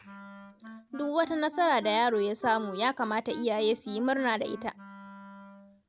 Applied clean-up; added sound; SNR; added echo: none; Wind instrument, woodwind instrument; 16 dB; none.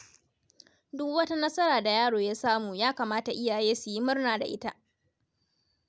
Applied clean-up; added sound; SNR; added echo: none; none; none; none.